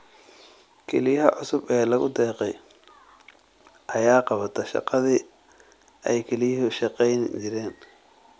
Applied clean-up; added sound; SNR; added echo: none; none; none; none.